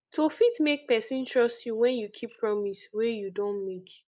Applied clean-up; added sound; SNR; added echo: neural mask model Resemble Enhance denoiser.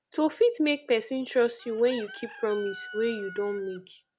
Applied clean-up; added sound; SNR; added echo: none; Chicken, rooster; 18 dB; none.